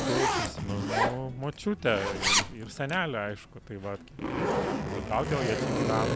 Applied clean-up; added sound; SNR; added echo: none; Zipper (clothing); -2 dB; none.